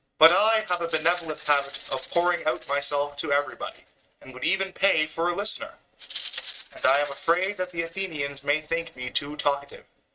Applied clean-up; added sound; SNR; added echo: neural mask model RNNoise.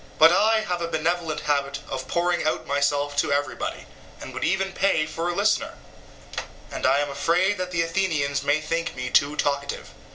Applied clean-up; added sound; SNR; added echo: none; none; none; none.